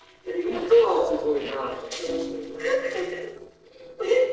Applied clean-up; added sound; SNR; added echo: neural separator model SepFormer DNS4.